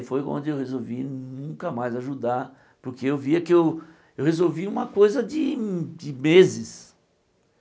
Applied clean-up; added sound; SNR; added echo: none; none; none; none.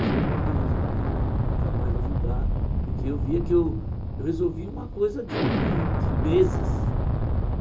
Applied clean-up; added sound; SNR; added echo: none; Explosion; -5 dB; reverberation time 0.2 s.